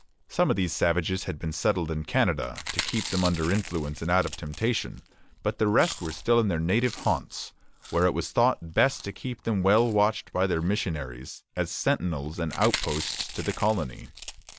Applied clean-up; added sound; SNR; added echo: none; Chewing, mastication; 14 dB; none.